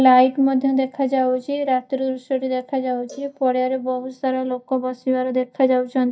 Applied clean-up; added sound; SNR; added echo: neural mask model DeepFilterNet 3.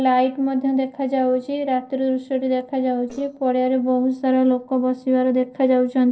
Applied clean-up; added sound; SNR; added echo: neural separator model SepFormer DNS4.